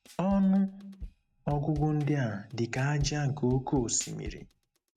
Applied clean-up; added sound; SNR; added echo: neural mask model RNNoise.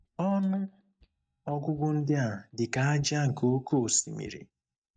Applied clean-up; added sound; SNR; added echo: neural mask model DeepFilterNet 3.